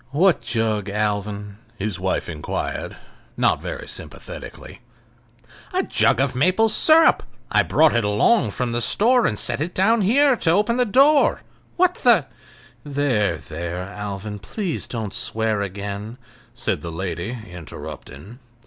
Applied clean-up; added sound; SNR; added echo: none; none; none; none.